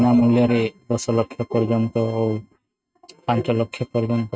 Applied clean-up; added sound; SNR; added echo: neural mask model RNNoise.